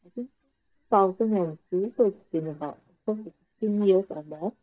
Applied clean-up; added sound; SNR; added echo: neural mask model DeepFilterNet 3.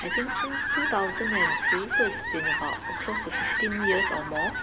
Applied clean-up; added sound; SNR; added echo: none; Fowl; -4 dB; none.